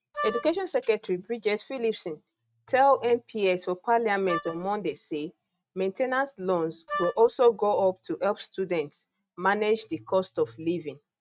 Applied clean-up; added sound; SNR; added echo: neural mask model RNNoise.